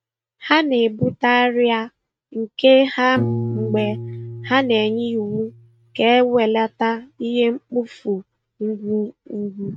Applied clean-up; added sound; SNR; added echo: neural mask model RNNoise.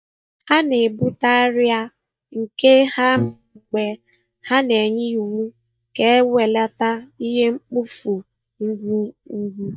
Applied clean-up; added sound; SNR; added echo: neural mask model DeepFilterNet 3.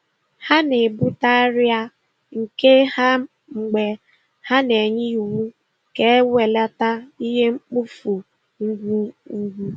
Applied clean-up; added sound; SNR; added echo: none; none; none; none.